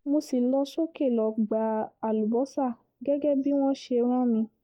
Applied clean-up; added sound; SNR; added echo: neural mask model DeepFilterNet 3.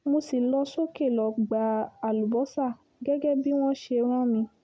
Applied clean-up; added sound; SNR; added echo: none; none; none; none.